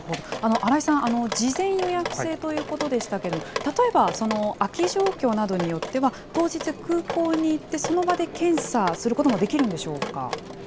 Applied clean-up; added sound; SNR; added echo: none; Drip; 10 dB; none.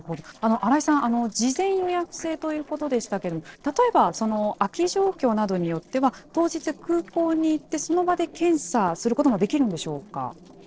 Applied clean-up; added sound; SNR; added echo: neural separator model SepFormer DNS4.